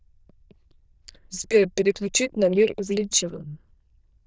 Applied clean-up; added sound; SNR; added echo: neural diffusion model UNIVERSE++.